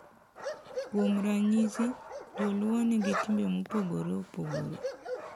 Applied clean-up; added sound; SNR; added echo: none; Bark; 9 dB; none.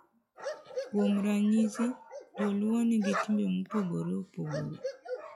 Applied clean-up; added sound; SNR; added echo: classical method log-MMSE.